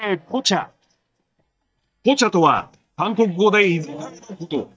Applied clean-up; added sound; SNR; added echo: neural mask model DeepFilterNet 3.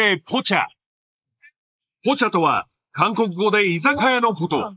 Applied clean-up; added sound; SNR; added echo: neural mask model Resemble Enhance denoiser.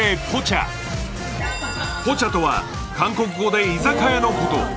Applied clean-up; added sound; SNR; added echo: none; Wind instrument, woodwind instrument + Explosion; 19 dB; none.